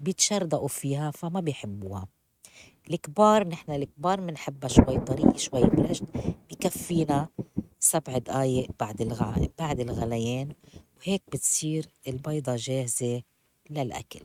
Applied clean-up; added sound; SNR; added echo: neural mask model RNNoise.